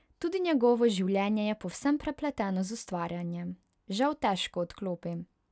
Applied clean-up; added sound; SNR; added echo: none; none; none; none.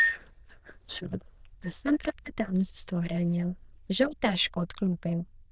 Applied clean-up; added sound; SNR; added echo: neural diffusion model UNIVERSE++.